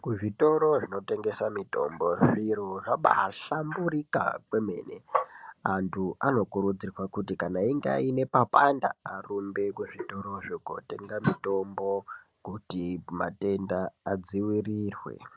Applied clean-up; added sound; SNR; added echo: none; none; none; none.